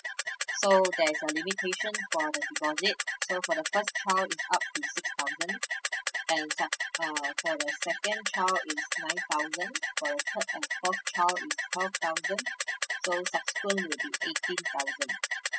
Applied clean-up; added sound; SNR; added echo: classical method spectral subtraction.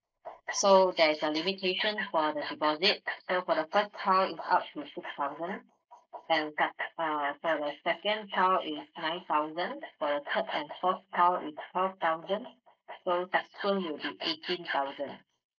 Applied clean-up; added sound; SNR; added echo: neural mask model Resemble Enhance denoiser.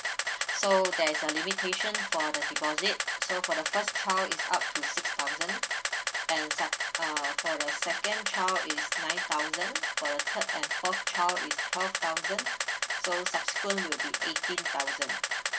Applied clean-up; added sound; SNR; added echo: none; Camera; -2 dB; none.